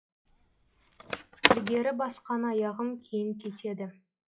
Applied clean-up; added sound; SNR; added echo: classical method log-MMSE.